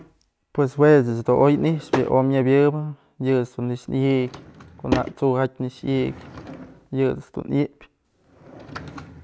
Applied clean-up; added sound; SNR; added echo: none; Drawer open or close / Wood; 14 dB; none.